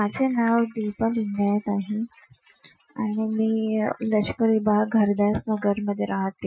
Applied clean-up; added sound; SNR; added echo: classical method Wiener filter.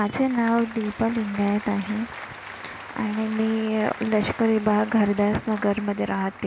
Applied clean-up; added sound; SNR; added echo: none; Applause; 15 dB; none.